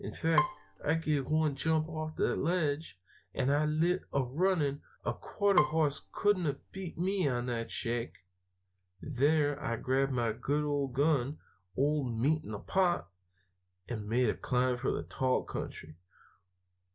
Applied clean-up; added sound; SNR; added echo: none; Bowed string instrument; 7 dB; none.